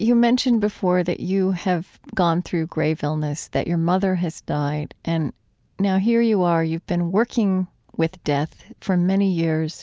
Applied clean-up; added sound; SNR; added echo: none; none; none; none.